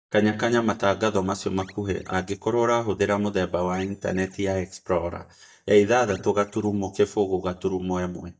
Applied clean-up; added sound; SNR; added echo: neural mask model DeepFilterNet 3.